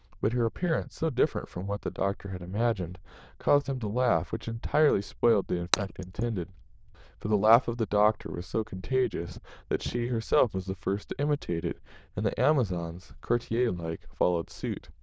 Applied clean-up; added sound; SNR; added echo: neural diffusion model UNIVERSE++.